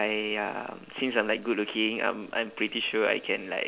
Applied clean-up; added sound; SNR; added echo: none; none; none; none.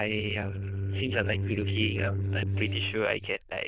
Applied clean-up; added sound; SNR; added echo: neural diffusion model UNIVERSE++.